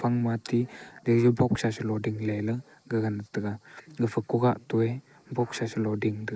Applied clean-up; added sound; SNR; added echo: neural mask model Resemble Enhance denoiser.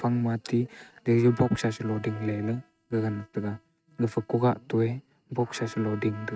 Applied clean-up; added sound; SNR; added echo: neural mask model RNNoise.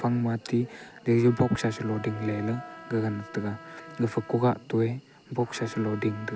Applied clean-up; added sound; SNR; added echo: none; Trumpet; 19 dB; none.